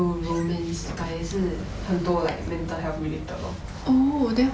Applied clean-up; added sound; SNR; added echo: none; Sliding door; 15 dB; none.